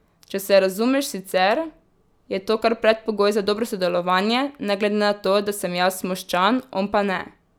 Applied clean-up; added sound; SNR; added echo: none; none; none; none.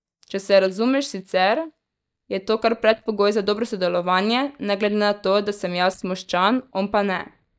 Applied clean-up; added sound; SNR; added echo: neural mask model DeepFilterNet 3.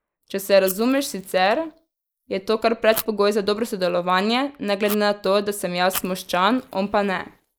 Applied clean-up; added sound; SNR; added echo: neural mask model Resemble Enhance denoiser.